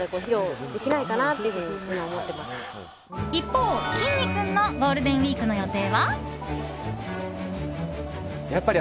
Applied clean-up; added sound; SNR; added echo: none; Wind instrument, woodwind instrument; 18 dB; none.